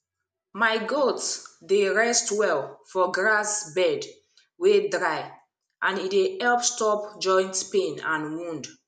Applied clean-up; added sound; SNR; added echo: none; none; none; none.